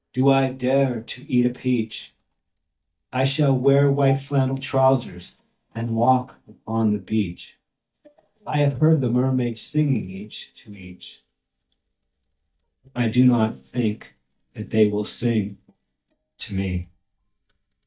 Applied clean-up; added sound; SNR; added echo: neural mask model DeepFilterNet 3.